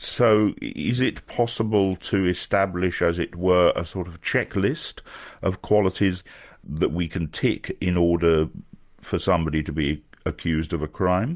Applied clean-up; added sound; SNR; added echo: none; none; none; none.